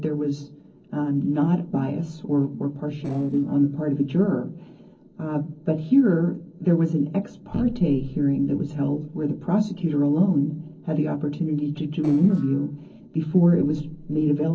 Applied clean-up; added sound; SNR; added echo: neural separator model SepFormer DNS4.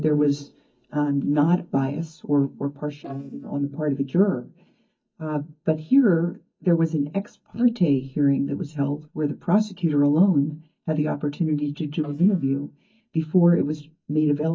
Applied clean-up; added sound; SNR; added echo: neural mask model DeepFilterNet 3.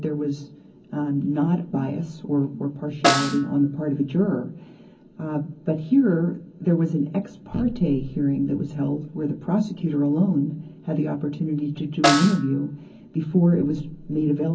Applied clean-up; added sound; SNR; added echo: none; Snare drum; 3 dB; reverberation time 0.4 s.